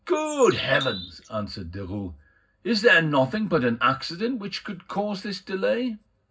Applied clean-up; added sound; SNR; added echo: none; Bird; 11 dB; reverberation time 0.4 s.